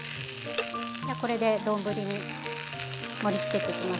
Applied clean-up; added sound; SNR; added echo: none; none; none; none.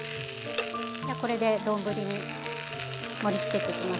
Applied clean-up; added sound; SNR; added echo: none; Telephone + Wind instrument, woodwind instrument; 13 dB; none.